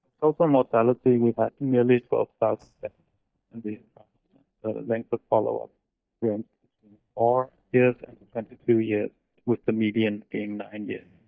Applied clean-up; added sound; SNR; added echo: neural mask model DeepFilterNet 3.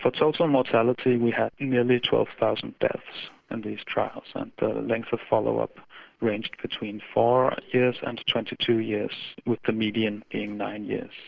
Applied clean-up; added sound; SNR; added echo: none; none; none; none.